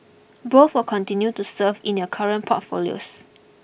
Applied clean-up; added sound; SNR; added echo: none; none; none; none.